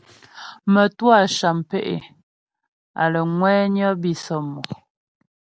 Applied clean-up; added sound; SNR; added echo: none; none; none; none.